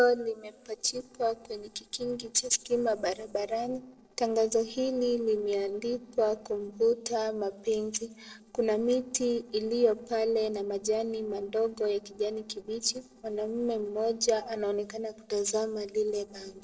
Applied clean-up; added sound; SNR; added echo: neural separator model SepFormer DNS4.